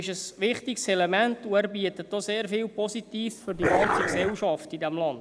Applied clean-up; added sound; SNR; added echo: none; Dog; -1 dB; none.